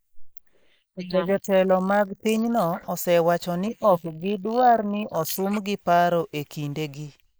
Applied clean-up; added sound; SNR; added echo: neural mask model Resemble Enhance denoiser.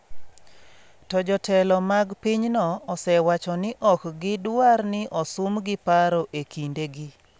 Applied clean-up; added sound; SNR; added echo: none; none; none; none.